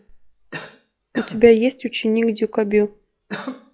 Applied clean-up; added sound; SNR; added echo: classical method log-MMSE.